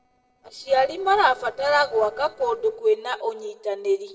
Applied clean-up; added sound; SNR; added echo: neural separator model SepFormer DNS4.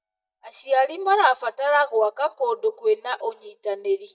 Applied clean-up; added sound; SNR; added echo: neural mask model DeepFilterNet 3.